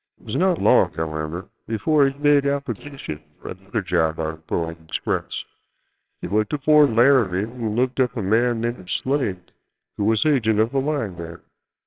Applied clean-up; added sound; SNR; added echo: neural separator model SepFormer WHAMR!.